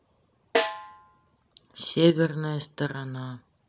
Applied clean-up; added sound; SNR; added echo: none; Snare drum; 4 dB; none.